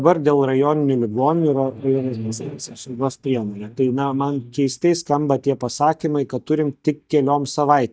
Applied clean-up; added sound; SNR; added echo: neural mask model DeepFilterNet 3.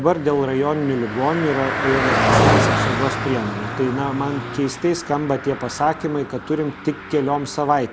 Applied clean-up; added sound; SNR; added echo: none; Car passing by; 2 dB; none.